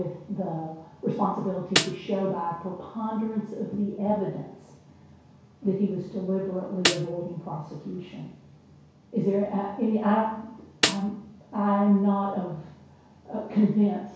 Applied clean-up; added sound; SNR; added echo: none; Snare drum; 1 dB; reverberation time 0.6 s.